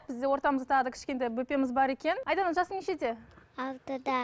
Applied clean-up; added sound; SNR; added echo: none; none; none; none.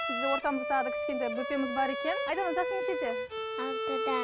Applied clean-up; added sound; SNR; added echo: none; Bowed string instrument; 0 dB; none.